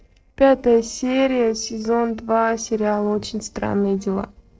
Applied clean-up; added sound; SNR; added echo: neural separator model SepFormer DNS4.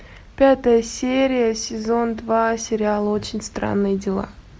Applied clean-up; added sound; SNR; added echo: none; none; none; none.